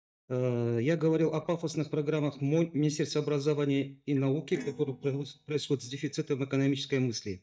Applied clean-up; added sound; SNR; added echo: neural mask model DeepFilterNet 3.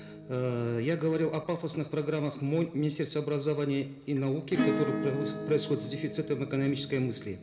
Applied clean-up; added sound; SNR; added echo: none; Acoustic guitar / Strum; 7 dB; reverberation time 0.9 s.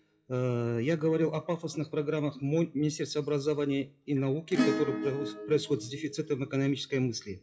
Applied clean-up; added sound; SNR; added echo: classical method WPE with log-MMSE.